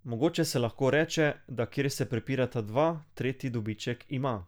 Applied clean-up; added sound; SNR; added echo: none; none; none; none.